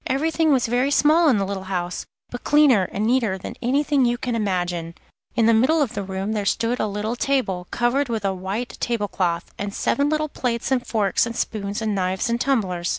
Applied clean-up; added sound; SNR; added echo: none; none; none; none.